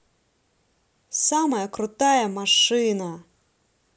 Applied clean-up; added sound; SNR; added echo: none; none; none; none.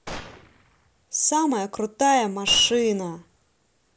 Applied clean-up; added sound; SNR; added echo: none; Gunshot, gunfire; 17 dB; none.